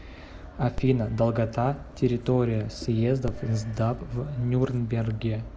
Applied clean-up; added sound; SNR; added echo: none; Dog; 16 dB; none.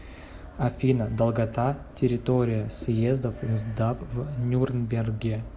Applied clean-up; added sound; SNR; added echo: none; none; none; none.